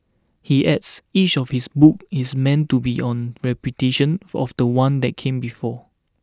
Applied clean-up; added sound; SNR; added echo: none; none; none; none.